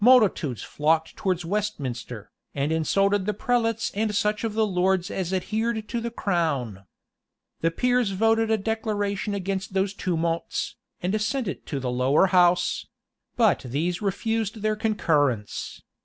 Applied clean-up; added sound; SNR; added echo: none; none; none; none.